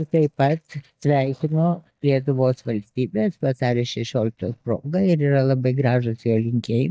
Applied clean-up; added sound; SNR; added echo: neural mask model DeepFilterNet 3.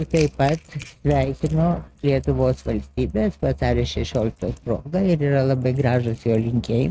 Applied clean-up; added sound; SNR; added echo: neural mask model RNNoise.